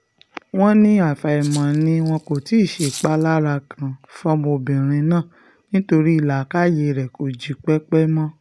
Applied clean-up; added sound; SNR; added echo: none; Rattle (instrument); 17 dB; none.